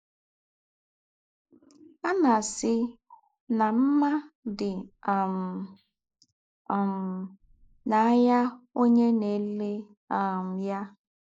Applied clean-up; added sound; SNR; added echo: neural mask model Resemble Enhance denoiser.